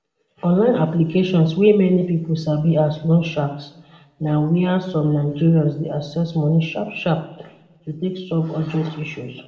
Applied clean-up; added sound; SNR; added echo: none; none; none; reverberation time 0.8 s.